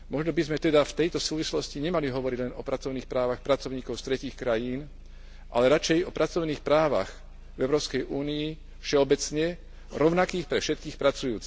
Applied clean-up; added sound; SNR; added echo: none; Motor vehicle (road) / Engine; 16 dB; none.